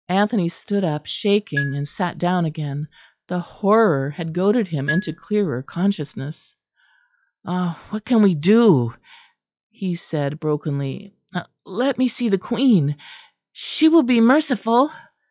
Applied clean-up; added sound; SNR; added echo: classical method log-MMSE.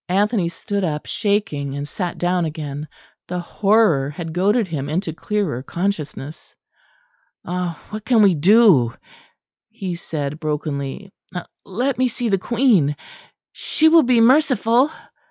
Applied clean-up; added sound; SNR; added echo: neural mask model Resemble Enhance denoiser.